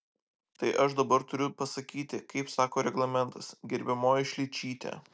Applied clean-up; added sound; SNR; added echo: none; none; none; none.